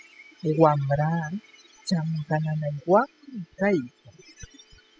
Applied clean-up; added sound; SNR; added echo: classical method spectral subtraction.